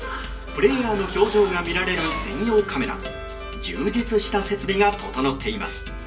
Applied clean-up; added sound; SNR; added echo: none; Wind instrument, woodwind instrument; 15 dB; reverberation time 0.3 s.